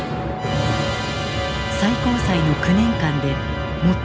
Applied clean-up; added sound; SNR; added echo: none; Musical instrument; 1 dB; none.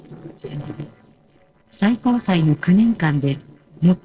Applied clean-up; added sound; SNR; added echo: neural separator model SepFormer DNS4.